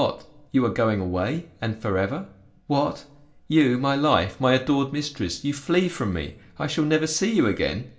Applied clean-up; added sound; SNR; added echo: none; none; none; reverberation time 0.3 s.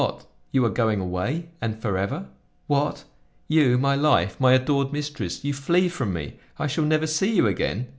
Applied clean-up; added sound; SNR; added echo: none; none; none; none.